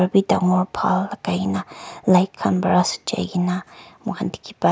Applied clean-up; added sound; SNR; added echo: none; none; none; none.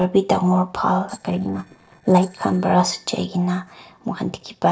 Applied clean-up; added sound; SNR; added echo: neural separator model SepFormer DNS4.